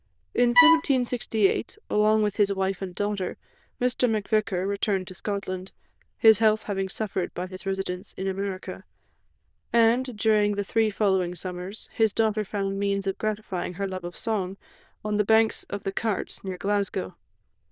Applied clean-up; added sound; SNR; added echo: neural diffusion model UNIVERSE++.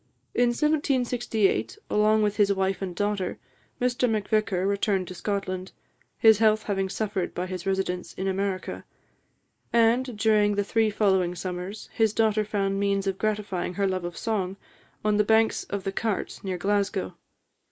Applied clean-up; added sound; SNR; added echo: neural mask model Resemble Enhance denoiser.